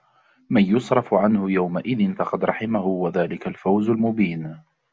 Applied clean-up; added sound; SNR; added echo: none; none; none; none.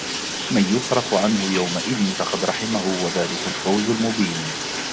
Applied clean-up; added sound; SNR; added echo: none; Bathtub (filling or washing); 4 dB; none.